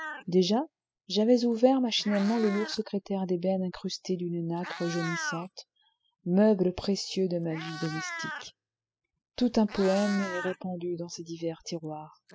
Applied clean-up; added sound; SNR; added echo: classical method spectral subtraction.